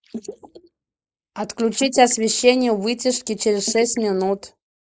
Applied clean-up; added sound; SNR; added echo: neural mask model Resemble Enhance denoiser.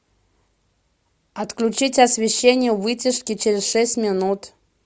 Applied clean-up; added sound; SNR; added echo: none; none; none; none.